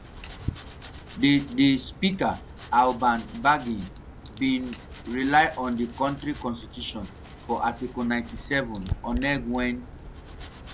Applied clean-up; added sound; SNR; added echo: none; Crack + Domestic sounds, home sounds; 13 dB; none.